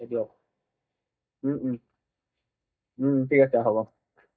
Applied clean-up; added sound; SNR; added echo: neural mask model DeepFilterNet 3.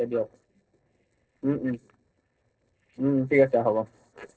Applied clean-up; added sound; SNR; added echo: neural separator model SepFormer DNS4.